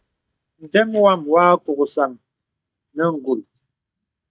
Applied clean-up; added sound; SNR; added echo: neural mask model DeepFilterNet 3.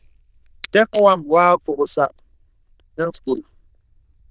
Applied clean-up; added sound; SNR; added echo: neural diffusion model UNIVERSE++.